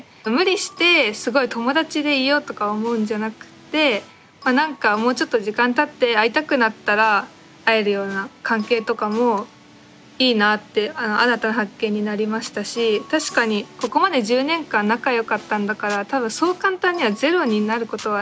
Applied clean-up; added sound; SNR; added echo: none; none; none; none.